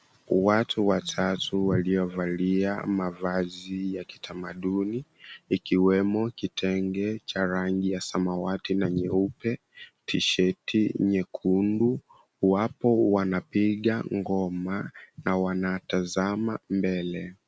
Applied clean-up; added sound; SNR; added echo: none; none; none; none.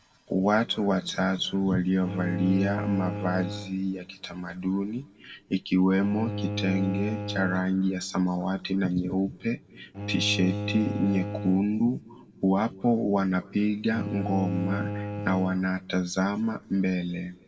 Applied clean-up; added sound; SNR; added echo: none; Bowed string instrument; 9 dB; reverberation time 1.4 s.